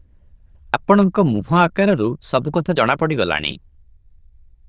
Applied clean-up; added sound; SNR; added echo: neural diffusion model UNIVERSE++.